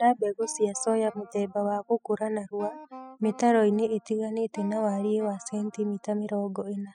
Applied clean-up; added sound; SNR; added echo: classical method spectral subtraction.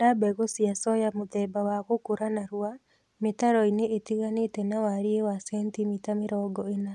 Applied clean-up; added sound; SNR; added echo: none; none; none; none.